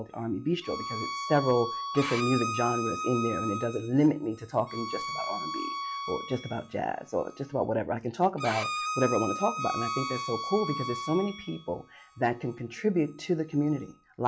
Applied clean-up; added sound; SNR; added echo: classical method log-MMSE.